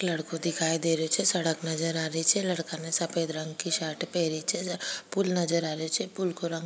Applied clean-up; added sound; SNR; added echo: none; none; none; none.